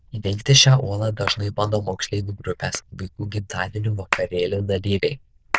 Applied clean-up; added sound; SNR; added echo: neural diffusion model UNIVERSE++.